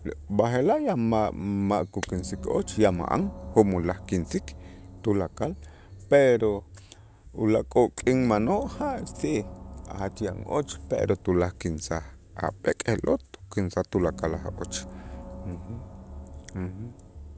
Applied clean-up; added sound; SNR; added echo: none; Gong; 17 dB; none.